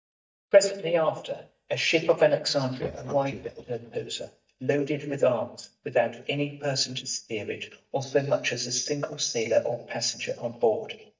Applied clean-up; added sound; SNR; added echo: neural mask model DeepFilterNet 3.